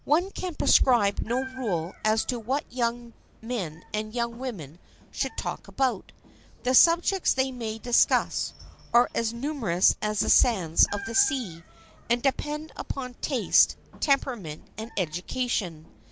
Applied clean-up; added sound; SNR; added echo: none; Meow; 11 dB; none.